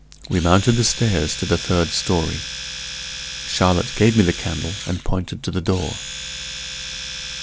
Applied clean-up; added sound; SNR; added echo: none; Domestic sounds, home sounds; 10 dB; none.